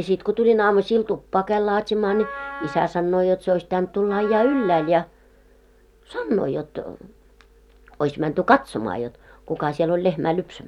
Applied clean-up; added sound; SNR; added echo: none; Wind instrument, woodwind instrument; 14 dB; none.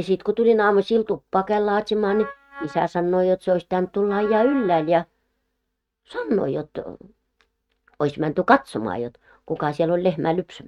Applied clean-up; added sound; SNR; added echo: neural mask model RNNoise.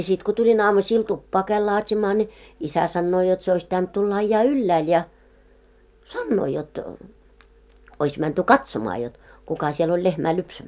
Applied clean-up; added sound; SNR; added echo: none; none; none; none.